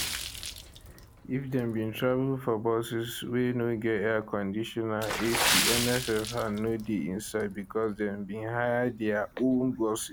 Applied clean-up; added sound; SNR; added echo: none; Water / Splash, splatter; 6 dB; none.